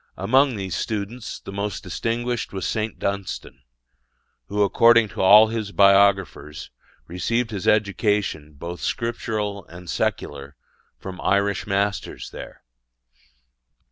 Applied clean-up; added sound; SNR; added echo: none; none; none; none.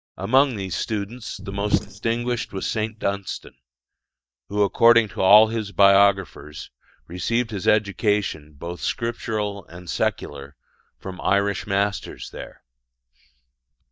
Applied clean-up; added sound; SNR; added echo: neural mask model DeepFilterNet 3.